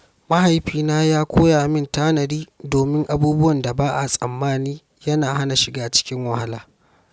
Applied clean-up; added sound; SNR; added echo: none; none; none; none.